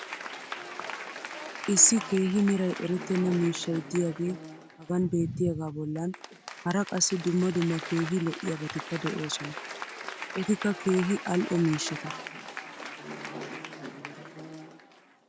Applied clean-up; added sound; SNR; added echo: none; Applause / Crowd; 11 dB; none.